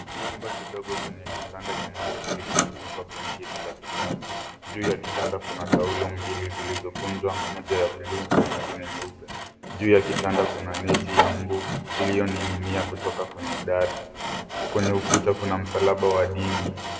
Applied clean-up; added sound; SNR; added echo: none; Sawing; 1 dB; reverberation time 2.0 s.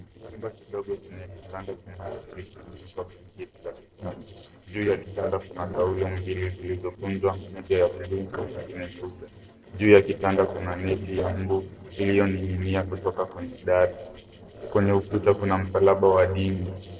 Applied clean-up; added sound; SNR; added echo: neural separator model SepFormer DNS4.